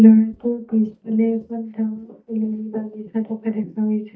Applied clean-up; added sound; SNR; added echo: neural mask model DeepFilterNet 3.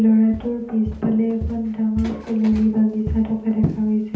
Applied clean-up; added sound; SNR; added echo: none; Walk, footsteps; 10 dB; reverberation time 0.6 s.